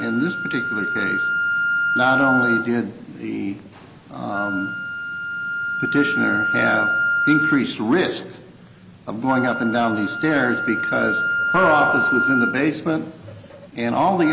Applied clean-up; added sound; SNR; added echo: none; Wind instrument, woodwind instrument; 1 dB; none.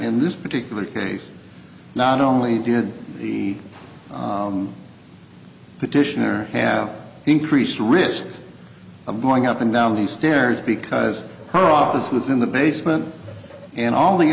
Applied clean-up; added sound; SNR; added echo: none; none; none; none.